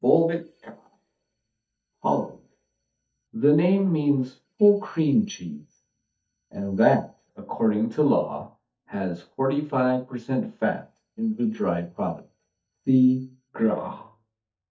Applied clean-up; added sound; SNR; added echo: neural mask model DeepFilterNet 3.